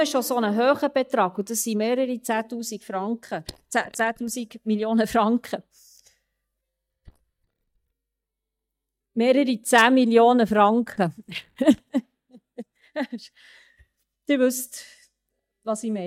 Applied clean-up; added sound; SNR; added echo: neural mask model DeepFilterNet 3.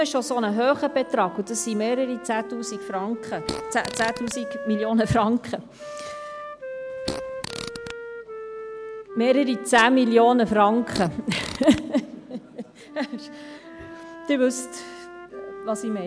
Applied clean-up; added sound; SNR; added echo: none; Fart + Wind instrument, woodwind instrument; 12 dB; none.